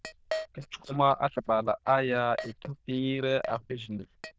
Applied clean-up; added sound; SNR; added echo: neural diffusion model UNIVERSE++.